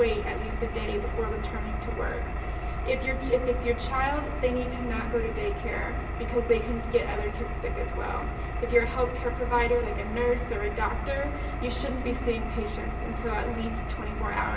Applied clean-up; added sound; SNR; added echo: none; Engine; 2 dB; reverberation time 1.3 s.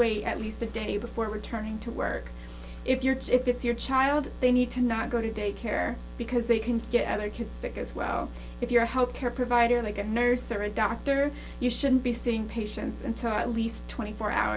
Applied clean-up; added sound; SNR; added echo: none; none; none; none.